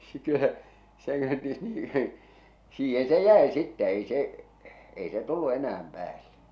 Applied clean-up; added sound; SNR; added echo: none; none; none; none.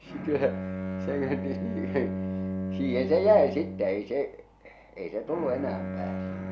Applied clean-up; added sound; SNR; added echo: none; Bowed string instrument; 5 dB; none.